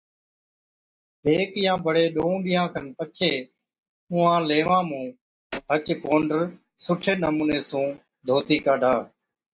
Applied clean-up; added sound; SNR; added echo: neural mask model DeepFilterNet 3.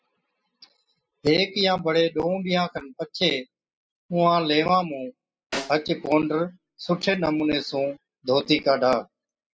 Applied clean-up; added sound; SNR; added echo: classical method spectral subtraction.